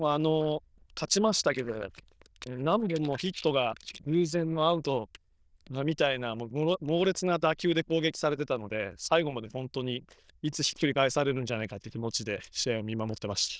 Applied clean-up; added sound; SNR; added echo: neural diffusion model UNIVERSE++.